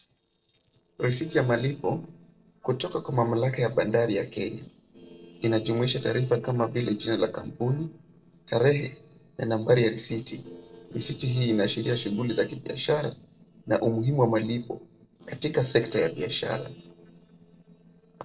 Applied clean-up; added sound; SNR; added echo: neural separator model SepFormer DNS4.